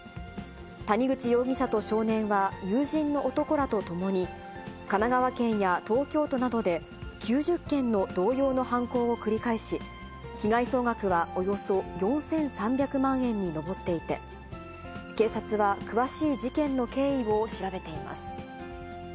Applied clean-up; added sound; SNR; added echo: none; none; none; none.